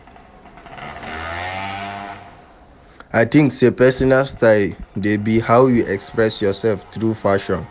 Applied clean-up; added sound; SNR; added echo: none; Engine; 16 dB; none.